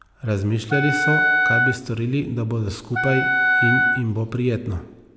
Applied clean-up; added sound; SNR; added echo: none; Wind instrument, woodwind instrument; -2 dB; none.